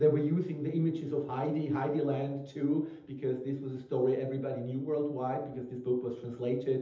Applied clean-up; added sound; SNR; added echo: none; none; none; reverberation time 0.8 s.